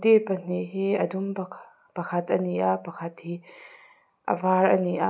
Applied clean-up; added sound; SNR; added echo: none; none; none; none.